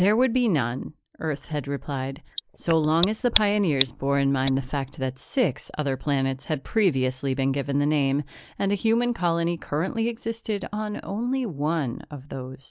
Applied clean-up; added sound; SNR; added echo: neural mask model Resemble Enhance denoiser.